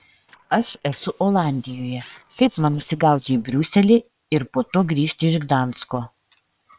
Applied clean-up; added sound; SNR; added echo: neural separator model SepFormer WHAM!.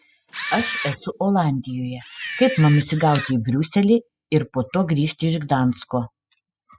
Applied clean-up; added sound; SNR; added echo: classical method spectral subtraction.